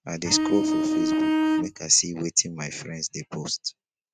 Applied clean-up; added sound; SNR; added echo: neural mask model RNNoise.